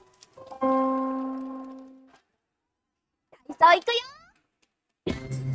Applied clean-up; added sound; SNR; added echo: neural mask model RNNoise.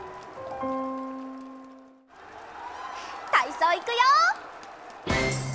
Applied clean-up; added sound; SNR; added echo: none; Crowd; 14 dB; none.